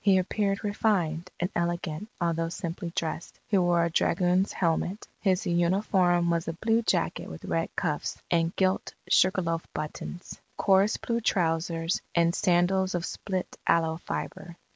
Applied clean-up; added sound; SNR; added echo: none; none; none; none.